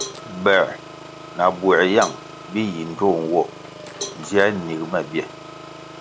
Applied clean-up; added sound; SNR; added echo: none; Cowbell + Engine; 14 dB; none.